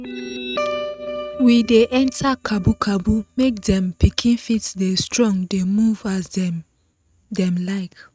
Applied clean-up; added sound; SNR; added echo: neural mask model RNNoise.